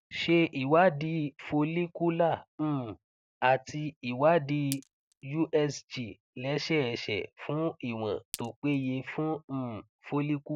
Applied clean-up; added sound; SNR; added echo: none; Glass; 18 dB; none.